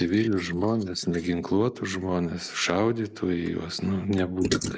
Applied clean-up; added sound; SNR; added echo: neural mask model Resemble Enhance denoiser.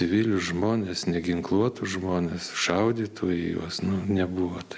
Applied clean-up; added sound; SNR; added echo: none; none; none; none.